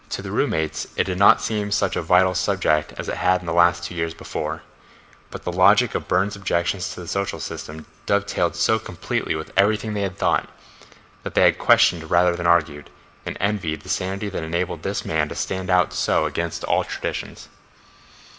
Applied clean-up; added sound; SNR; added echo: none; none; none; reverberation time 1.1 s.